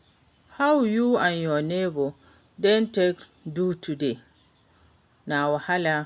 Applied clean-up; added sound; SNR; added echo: none; none; none; none.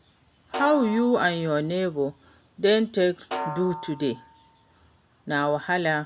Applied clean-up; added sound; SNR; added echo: none; Snare drum; 12 dB; none.